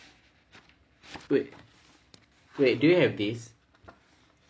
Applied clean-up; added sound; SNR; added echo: none; none; none; none.